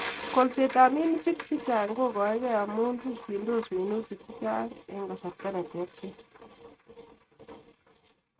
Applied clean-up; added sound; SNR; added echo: neural mask model RNNoise.